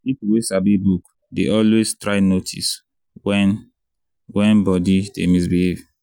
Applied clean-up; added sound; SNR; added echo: none; none; none; none.